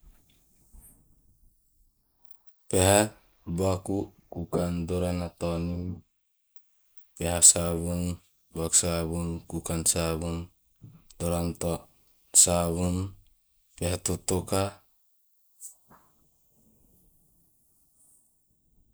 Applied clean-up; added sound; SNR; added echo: neural mask model Resemble Enhance denoiser.